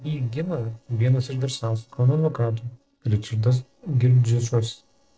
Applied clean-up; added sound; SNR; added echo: neural separator model SepFormer DNS4.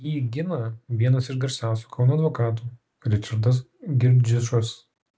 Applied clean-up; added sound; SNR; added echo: none; none; none; none.